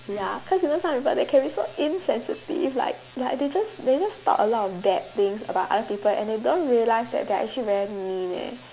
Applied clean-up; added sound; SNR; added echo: none; none; none; none.